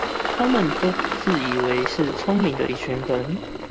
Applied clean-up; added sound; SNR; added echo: none; Engine; 3 dB; none.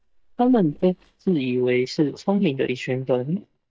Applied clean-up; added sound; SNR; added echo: neural mask model DeepFilterNet 3.